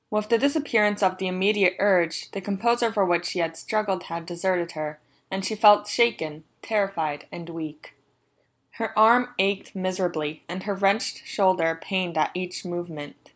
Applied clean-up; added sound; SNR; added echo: none; none; none; none.